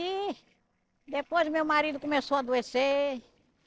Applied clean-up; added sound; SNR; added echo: neural separator model SepFormer DNS4.